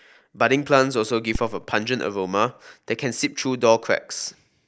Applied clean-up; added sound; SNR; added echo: neural mask model DeepFilterNet 3.